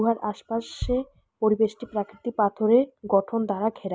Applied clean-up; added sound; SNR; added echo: none; Bass drum; 15 dB; none.